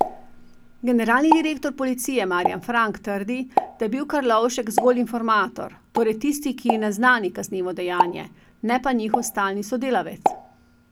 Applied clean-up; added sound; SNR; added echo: none; Explosion; 6 dB; none.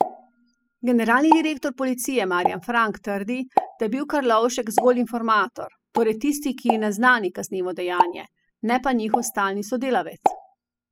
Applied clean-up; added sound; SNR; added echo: classical method spectral subtraction.